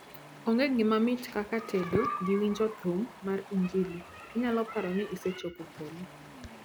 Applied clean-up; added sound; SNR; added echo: none; Stream; 19 dB; none.